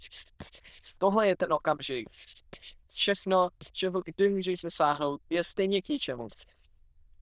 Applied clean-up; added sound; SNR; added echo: neural diffusion model UNIVERSE++.